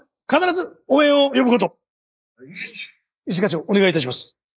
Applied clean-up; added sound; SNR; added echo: neural mask model Resemble Enhance denoiser.